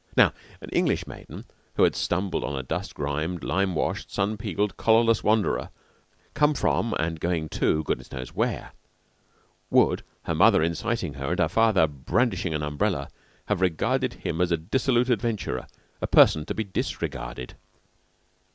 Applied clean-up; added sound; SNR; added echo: none; none; none; none.